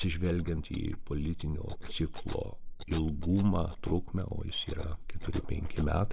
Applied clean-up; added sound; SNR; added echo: neural mask model Resemble Enhance denoiser.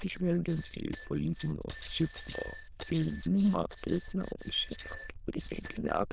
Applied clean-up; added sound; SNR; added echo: neural diffusion model UNIVERSE++.